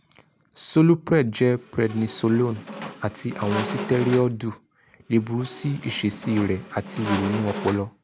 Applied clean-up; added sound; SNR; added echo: none; Squeak; 10 dB; none.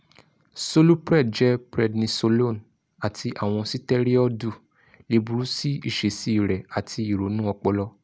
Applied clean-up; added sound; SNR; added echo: none; none; none; none.